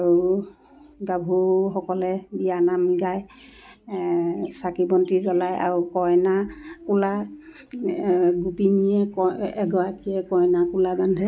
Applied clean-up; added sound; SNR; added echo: none; none; none; none.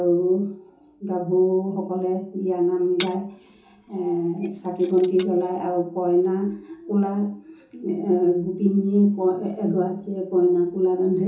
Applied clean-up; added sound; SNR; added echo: none; Glass; 15 dB; reverberation time 0.6 s.